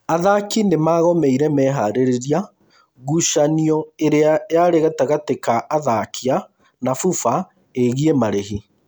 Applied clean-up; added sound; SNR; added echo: none; none; none; none.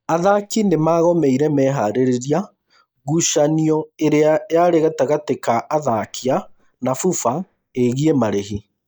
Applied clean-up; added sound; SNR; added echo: neural mask model DeepFilterNet 3.